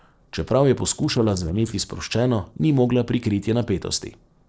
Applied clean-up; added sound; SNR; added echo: neural separator model SepFormer DNS4.